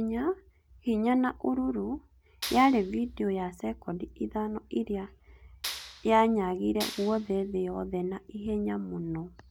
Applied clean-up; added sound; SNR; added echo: none; Clapping; 12 dB; none.